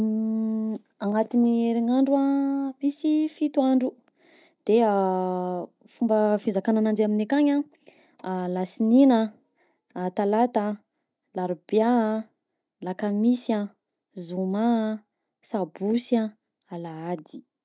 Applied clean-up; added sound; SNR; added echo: none; none; none; none.